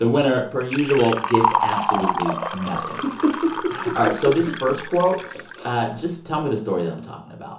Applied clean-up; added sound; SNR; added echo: none; Liquid; 5 dB; reverberation time 0.8 s.